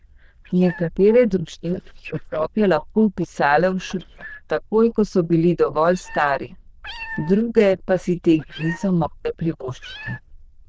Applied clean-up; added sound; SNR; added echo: neural diffusion model UNIVERSE++.